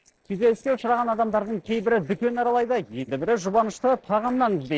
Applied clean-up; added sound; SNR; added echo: neural separator model SepFormer DNS4.